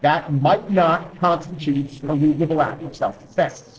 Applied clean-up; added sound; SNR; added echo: neural separator model SepFormer DNS4.